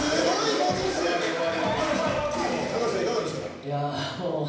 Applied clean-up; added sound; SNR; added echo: none; none; none; reverberation time 0.9 s.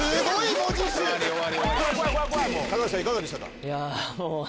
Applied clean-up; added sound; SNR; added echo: none; none; none; none.